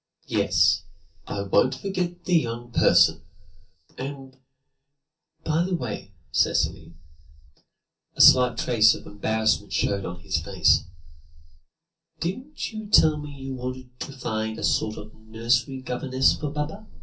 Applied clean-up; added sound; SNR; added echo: none; none; none; reverberation time 0.3 s.